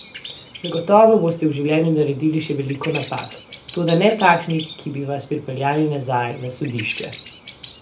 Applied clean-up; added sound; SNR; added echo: none; Bird vocalization, bird call, bird song; 18 dB; reverberation time 0.3 s.